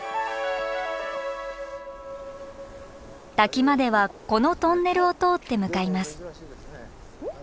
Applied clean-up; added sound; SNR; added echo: none; none; none; none.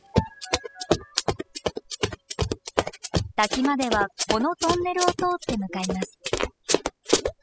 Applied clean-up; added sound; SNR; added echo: classical method spectral subtraction.